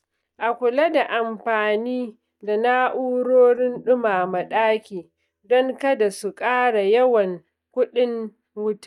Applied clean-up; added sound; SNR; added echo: neural mask model DeepFilterNet 3.